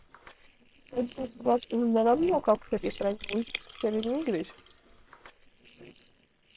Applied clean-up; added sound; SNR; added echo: neural separator model SepFormer WHAM!.